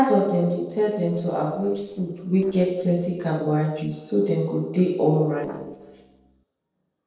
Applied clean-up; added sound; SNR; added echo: neural separator model SepFormer DNS4.